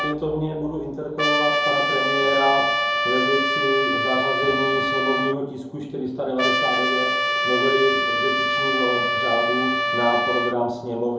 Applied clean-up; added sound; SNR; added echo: none; Trumpet; -1 dB; reverberation time 2.6 s.